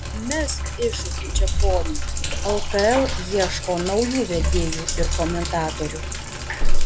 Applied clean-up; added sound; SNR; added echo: none; Sink (filling or washing); -4 dB; none.